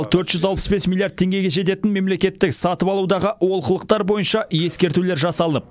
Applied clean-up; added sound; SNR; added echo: none; none; none; none.